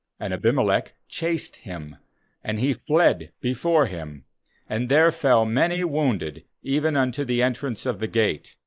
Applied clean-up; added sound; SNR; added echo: neural mask model Resemble Enhance denoiser.